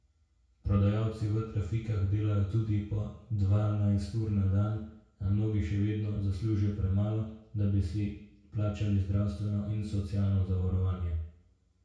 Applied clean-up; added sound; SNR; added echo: none; none; none; reverberation time 0.6 s.